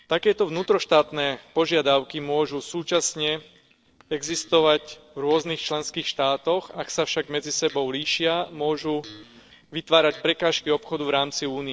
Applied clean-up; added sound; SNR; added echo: neural separator model SepFormer DNS4.